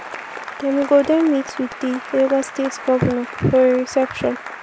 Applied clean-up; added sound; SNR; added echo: none; Applause / Cheering; 13 dB; none.